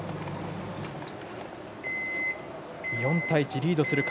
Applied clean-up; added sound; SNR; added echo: none; Microwave oven; 5 dB; none.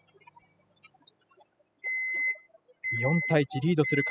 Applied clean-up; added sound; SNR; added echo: classical method spectral subtraction.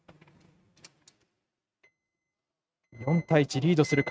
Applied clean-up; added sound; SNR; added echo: neural mask model RNNoise.